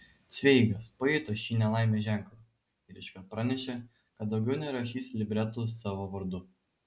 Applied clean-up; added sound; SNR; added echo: none; none; none; none.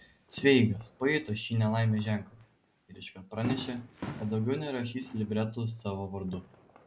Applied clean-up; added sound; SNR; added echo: none; Fireworks; 16 dB; none.